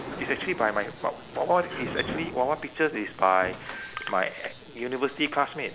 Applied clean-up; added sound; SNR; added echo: none; Sliding door; 13 dB; none.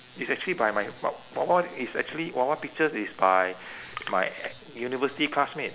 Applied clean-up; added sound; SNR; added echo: none; none; none; none.